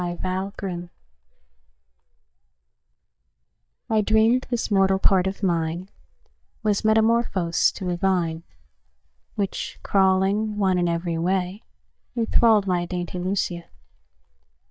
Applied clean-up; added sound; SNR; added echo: neural mask model DeepFilterNet 3.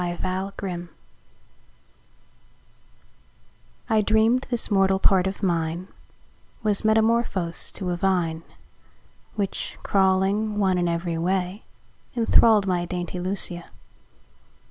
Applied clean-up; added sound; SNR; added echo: none; none; none; none.